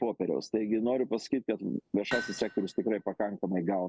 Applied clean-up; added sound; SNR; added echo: none; Hammer; 11 dB; none.